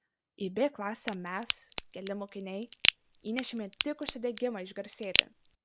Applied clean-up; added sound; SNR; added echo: none; Crack; -2 dB; none.